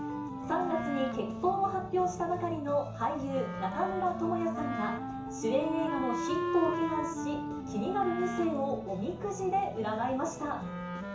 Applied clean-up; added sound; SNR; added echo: none; Wind instrument, woodwind instrument; 5 dB; reverberation time 0.7 s.